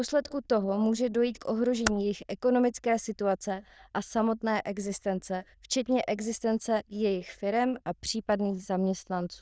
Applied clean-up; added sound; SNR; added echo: neural diffusion model UNIVERSE++.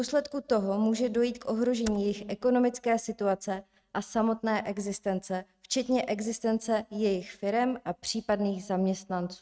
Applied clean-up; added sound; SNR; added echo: neural mask model RNNoise.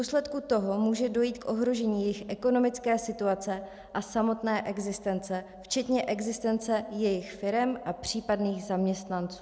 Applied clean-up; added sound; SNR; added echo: none; none; none; none.